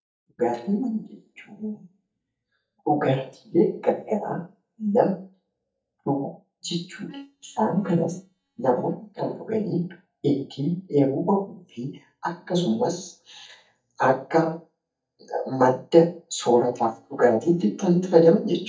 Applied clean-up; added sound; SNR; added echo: neural mask model DeepFilterNet 3.